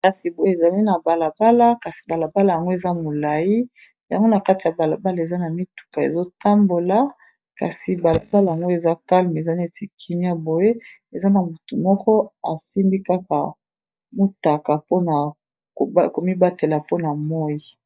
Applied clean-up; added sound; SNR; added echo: neural mask model DeepFilterNet 3.